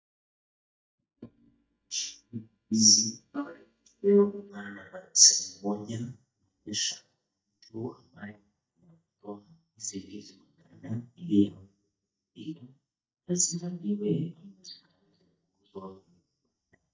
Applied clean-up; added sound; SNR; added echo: neural mask model DeepFilterNet 3.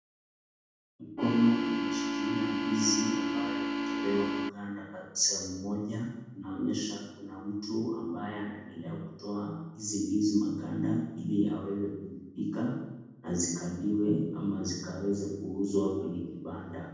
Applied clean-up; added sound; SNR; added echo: none; Organ; -1 dB; reverberation time 1.1 s.